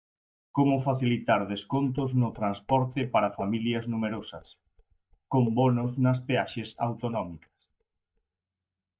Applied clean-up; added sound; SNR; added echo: neural mask model DeepFilterNet 3.